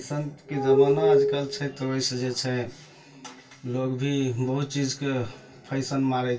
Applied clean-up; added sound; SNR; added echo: none; Glass; -5 dB; reverberation time 0.2 s.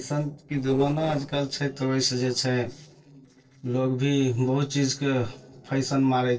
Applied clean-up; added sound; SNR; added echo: neural separator model SepFormer DNS4.